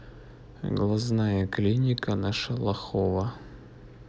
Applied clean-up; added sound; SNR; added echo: none; none; none; none.